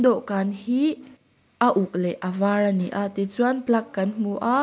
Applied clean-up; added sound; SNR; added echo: none; none; none; none.